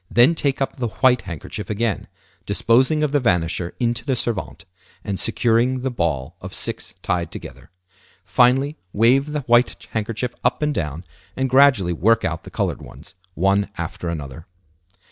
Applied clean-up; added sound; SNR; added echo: none; none; none; none.